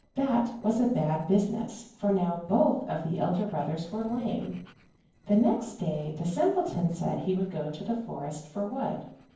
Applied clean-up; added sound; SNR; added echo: neural separator model SepFormer DNS4.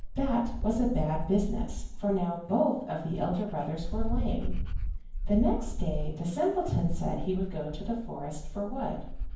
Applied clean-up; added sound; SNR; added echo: none; Dog; 2 dB; reverberation time 0.9 s.